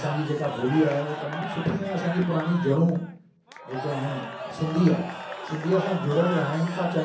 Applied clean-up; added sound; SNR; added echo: none; Crowd / Cheering; 10 dB; reverberation time 0.6 s.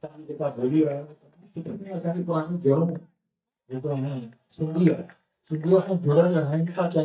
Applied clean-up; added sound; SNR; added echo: neural mask model DeepFilterNet 3.